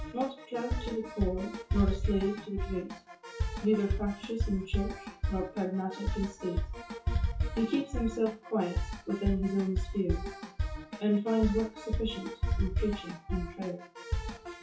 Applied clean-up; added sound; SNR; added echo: classical method WPE with log-MMSE.